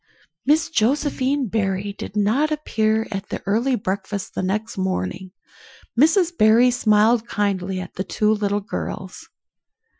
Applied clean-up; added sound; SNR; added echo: classical method Wiener filter.